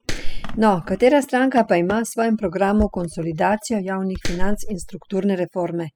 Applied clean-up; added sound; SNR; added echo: classical method spectral subtraction.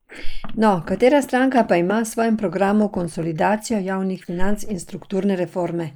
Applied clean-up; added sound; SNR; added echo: neural mask model Resemble Enhance denoiser.